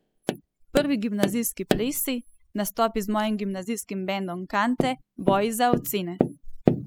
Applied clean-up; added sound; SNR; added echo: classical method spectral subtraction.